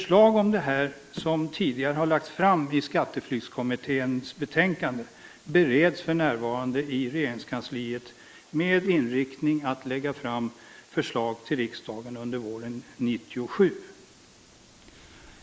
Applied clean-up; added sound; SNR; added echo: neural mask model Resemble Enhance denoiser.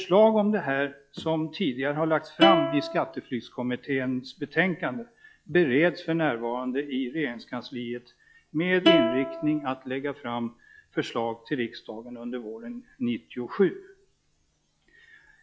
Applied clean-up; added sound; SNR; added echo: classical method log-MMSE.